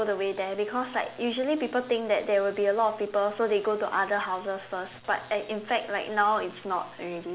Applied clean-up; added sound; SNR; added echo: none; none; none; none.